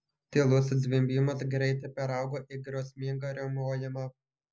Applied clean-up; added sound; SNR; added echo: none; none; none; none.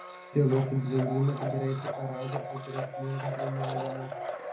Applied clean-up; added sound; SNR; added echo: none; Domestic sounds, home sounds; 6 dB; reverberation time 0.4 s.